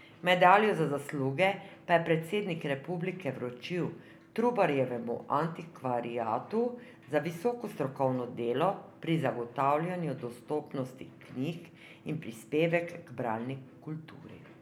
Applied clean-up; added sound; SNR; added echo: none; none; none; none.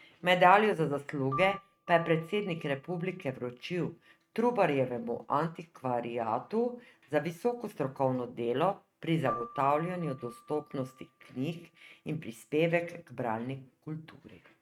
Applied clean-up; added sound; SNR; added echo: neural mask model RNNoise.